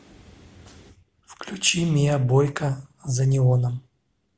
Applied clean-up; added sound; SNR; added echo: none; none; none; none.